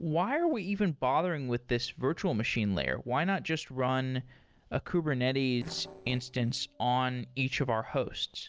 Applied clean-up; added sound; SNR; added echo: neural separator model SepFormer DNS4.